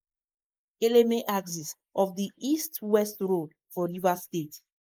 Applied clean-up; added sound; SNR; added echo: neural mask model Resemble Enhance denoiser.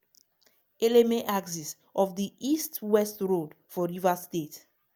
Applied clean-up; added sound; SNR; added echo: none; none; none; none.